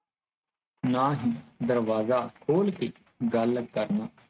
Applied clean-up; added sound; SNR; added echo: neural mask model RNNoise.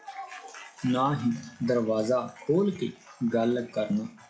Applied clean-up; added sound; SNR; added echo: classical method log-MMSE.